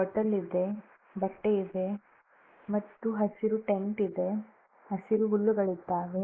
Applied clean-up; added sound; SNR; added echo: neural mask model Resemble Enhance denoiser.